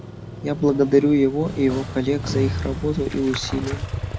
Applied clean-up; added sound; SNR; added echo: none; Motorcycle; 7 dB; none.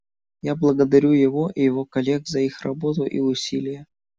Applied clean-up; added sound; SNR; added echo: none; none; none; none.